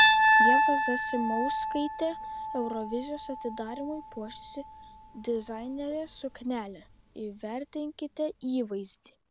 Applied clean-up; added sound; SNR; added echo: none; Piano; -5 dB; none.